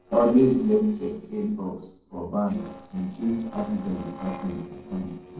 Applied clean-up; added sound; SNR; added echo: neural separator model SepFormer DNS4.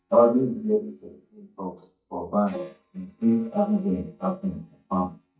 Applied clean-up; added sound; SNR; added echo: neural mask model DeepFilterNet 3.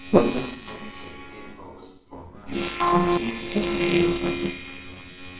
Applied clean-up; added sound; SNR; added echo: neural separator model SepFormer WHAMR!.